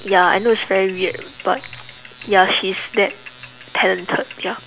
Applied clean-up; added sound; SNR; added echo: none; Mechanisms / Bicycle; 20 dB; none.